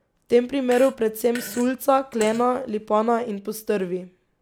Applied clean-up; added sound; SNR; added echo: none; Fart; 18 dB; none.